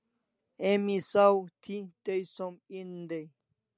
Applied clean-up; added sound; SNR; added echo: none; none; none; none.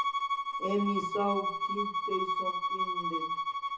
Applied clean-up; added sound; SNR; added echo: none; Bowed string instrument; -3 dB; reverberation time 0.6 s.